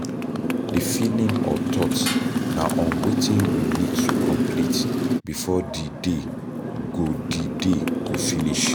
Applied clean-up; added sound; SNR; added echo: none; Motorcycle; -3 dB; none.